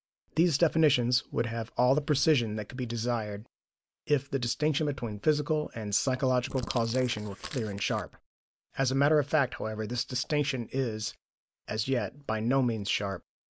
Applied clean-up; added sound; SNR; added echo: neural mask model Resemble Enhance denoiser.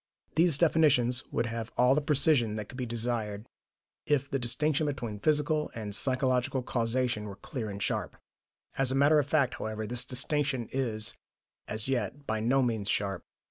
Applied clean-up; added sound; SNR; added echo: none; none; none; none.